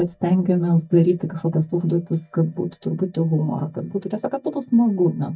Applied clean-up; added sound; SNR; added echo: neural mask model DeepFilterNet 3.